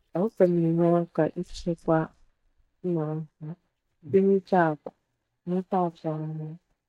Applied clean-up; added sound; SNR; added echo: neural mask model DeepFilterNet 3.